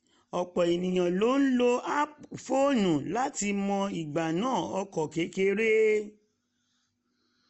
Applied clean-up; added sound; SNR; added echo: none; none; none; none.